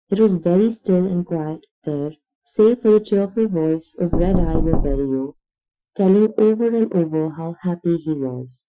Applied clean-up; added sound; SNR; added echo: classical method Wiener filter.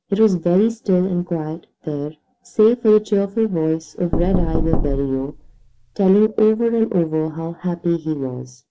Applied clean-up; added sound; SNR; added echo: none; Knock; 2 dB; none.